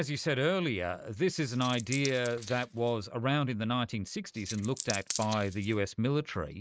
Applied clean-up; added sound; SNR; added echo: neural mask model RNNoise.